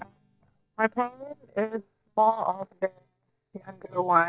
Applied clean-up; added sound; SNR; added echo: neural mask model DeepFilterNet 3.